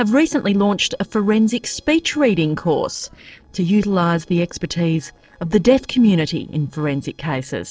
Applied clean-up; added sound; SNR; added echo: neural separator model SepFormer DNS4.